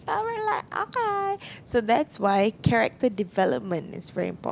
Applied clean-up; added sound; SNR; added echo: none; none; none; none.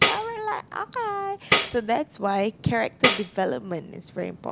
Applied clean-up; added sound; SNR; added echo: none; Tambourine; 1 dB; none.